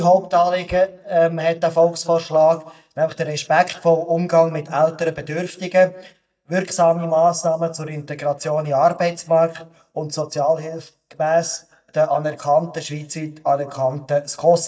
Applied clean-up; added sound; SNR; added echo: neural mask model DeepFilterNet 3.